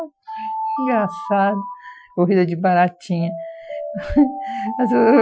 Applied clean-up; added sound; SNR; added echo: classical method Wiener filter.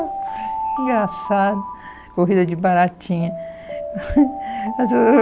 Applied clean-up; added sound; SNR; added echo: none; Alarm; 8 dB; none.